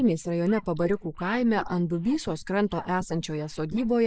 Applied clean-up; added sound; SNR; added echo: neural mask model Resemble Enhance denoiser.